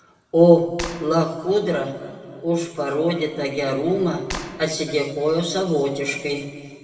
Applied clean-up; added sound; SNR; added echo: none; Clapping; 14 dB; reverberation time 1.9 s.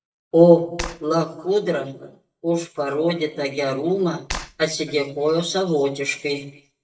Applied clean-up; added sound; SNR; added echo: neural mask model DeepFilterNet 3.